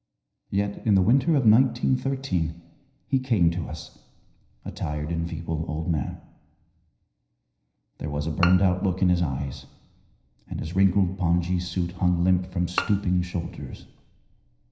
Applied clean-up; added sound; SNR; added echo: none; Bowed string instrument; 11 dB; reverberation time 0.9 s.